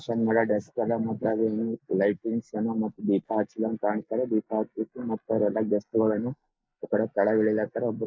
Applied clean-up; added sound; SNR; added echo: neural mask model Resemble Enhance denoiser.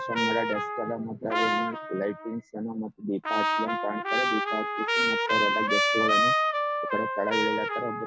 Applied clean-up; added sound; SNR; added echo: none; Trumpet; -5 dB; none.